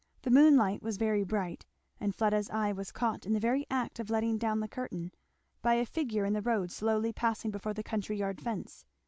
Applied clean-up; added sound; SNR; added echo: none; none; none; none.